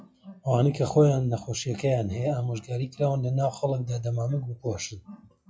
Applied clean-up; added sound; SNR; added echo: classical method log-MMSE.